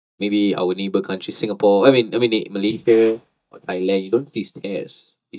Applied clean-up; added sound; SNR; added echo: neural mask model DeepFilterNet 3.